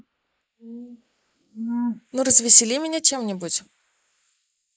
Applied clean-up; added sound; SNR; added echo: neural mask model Resemble Enhance denoiser.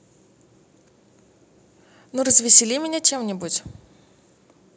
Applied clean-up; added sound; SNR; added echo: none; none; none; none.